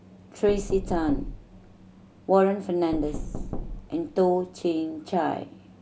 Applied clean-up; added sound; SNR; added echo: none; Knock; 8 dB; none.